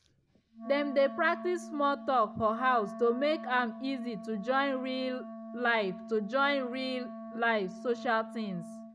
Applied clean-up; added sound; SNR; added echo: none; Wind instrument, woodwind instrument; 12 dB; none.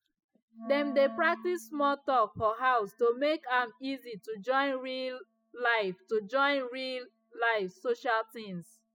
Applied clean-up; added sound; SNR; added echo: classical method spectral subtraction.